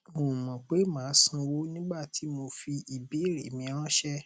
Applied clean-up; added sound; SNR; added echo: none; none; none; none.